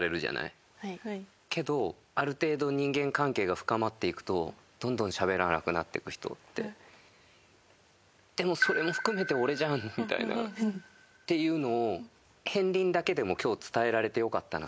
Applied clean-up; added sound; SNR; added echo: none; none; none; none.